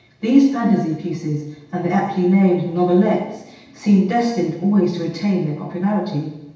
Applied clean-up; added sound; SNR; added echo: none; none; none; reverberation time 0.9 s.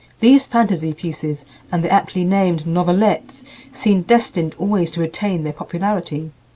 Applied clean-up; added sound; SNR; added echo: none; none; none; none.